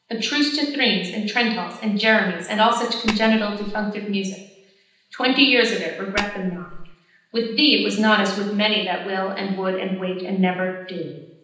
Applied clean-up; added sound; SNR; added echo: none; Tap; 9 dB; reverberation time 0.9 s.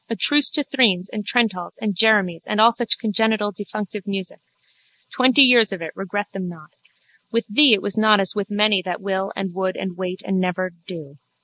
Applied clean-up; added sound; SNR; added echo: none; none; none; none.